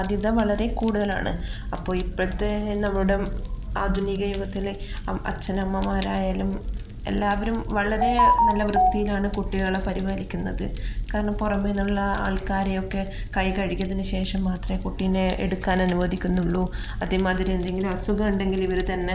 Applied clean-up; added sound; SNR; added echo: none; Fire; 6 dB; none.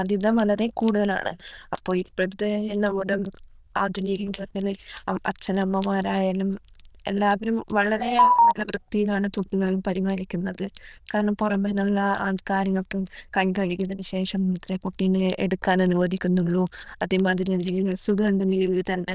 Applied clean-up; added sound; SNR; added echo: neural diffusion model UNIVERSE++.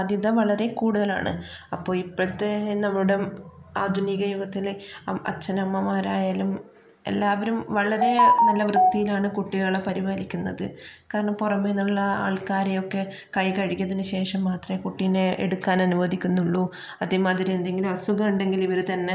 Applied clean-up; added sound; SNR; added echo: none; none; none; none.